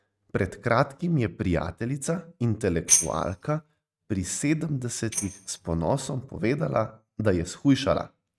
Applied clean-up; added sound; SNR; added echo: neural mask model RNNoise.